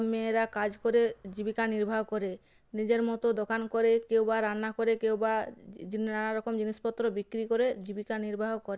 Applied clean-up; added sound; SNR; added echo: none; none; none; none.